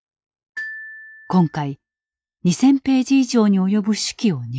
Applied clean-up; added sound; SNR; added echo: classical method log-MMSE.